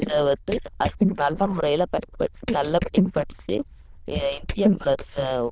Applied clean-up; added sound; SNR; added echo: neural diffusion model UNIVERSE++.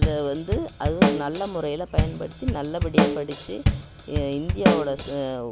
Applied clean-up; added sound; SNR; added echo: none; Drum kit; -4 dB; none.